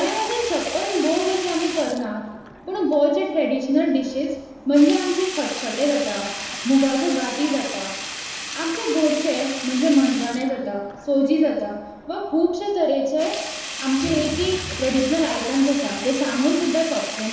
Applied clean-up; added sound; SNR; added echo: none; Sink (filling or washing); 11 dB; reverberation time 1.1 s.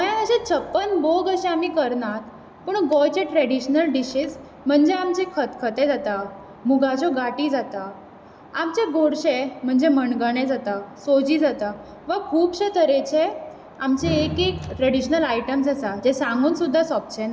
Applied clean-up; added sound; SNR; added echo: none; none; none; none.